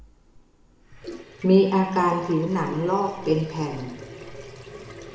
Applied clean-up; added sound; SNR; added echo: none; Sink (filling or washing) / Water tap, faucet; 16 dB; reverberation time 0.8 s.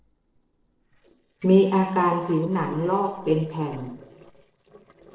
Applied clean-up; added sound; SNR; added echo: neural separator model SepFormer DNS4.